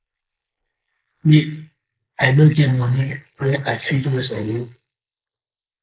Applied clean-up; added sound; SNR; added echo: neural mask model Resemble Enhance denoiser.